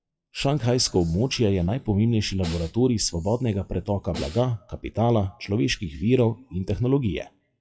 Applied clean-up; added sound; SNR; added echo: classical method WPE with log-MMSE.